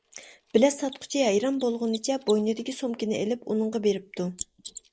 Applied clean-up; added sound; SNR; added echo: neural mask model Resemble Enhance denoiser.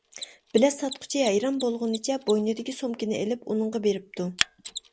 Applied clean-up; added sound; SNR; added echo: none; Mechanisms; 12 dB; none.